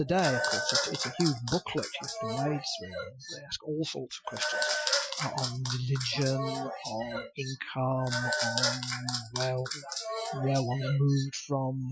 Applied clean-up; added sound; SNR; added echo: classical method Wiener filter.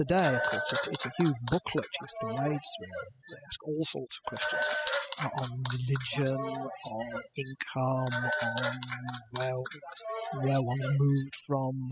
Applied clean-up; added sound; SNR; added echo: classical method spectral subtraction.